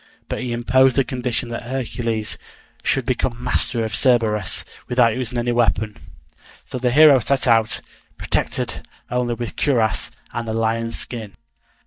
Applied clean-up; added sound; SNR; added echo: neural mask model DeepFilterNet 3.